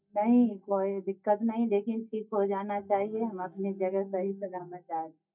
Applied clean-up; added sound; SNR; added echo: neural mask model DeepFilterNet 3.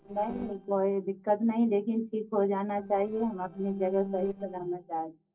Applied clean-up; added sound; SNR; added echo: neural separator model SepFormer DNS4.